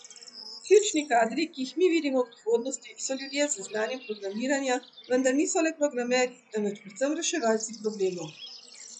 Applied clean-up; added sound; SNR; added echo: classical method log-MMSE.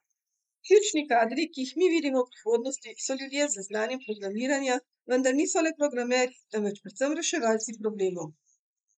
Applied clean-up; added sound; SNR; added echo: neural mask model Resemble Enhance denoiser.